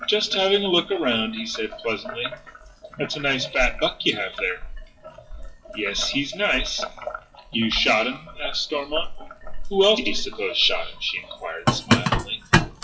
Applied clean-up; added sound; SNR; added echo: classical method WPE with log-MMSE.